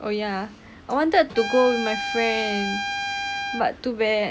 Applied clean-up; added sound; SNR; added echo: none; Trumpet; 5 dB; none.